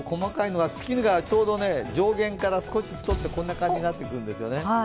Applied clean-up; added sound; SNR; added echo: none; Slam; 15 dB; none.